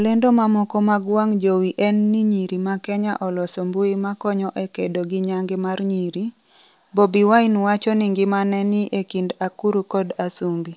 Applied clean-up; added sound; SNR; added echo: none; none; none; none.